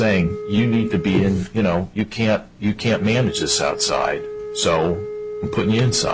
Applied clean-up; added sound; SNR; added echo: none; Wind instrument, woodwind instrument; 10 dB; none.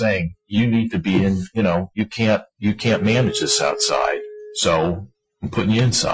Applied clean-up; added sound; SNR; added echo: classical method Wiener filter.